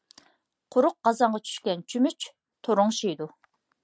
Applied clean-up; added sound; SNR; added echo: none; none; none; none.